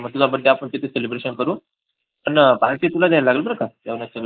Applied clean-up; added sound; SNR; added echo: neural mask model Resemble Enhance denoiser.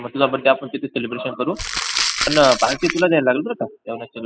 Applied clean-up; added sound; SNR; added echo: classical method spectral subtraction.